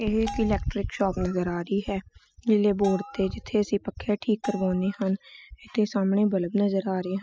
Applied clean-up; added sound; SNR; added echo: classical method spectral subtraction.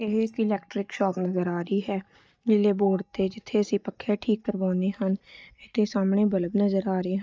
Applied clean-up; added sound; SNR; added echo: neural mask model DeepFilterNet 3.